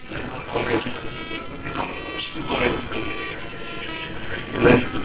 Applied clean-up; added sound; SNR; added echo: neural separator model SepFormer WHAMR!.